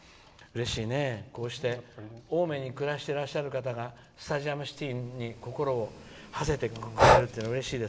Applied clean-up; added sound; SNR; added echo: none; Breathing; -4 dB; none.